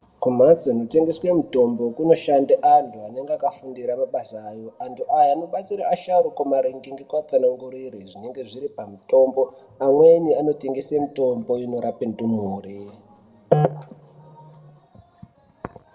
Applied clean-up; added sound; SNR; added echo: none; none; none; reverberation time 1.7 s.